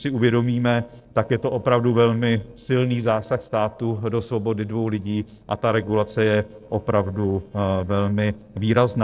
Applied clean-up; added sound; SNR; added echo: neural separator model SepFormer DNS4.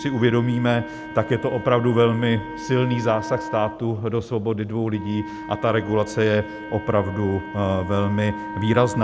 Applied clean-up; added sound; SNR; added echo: none; Wind instrument, woodwind instrument; 12 dB; none.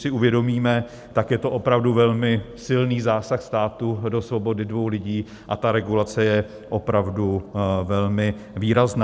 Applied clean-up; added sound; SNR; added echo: none; none; none; none.